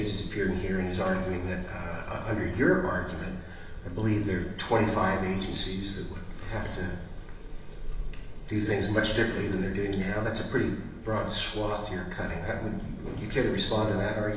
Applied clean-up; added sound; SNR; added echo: none; none; none; reverberation time 1.0 s.